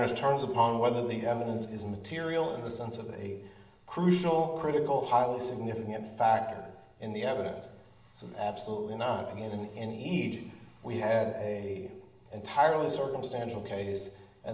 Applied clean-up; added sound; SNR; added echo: none; none; none; reverberation time 0.9 s.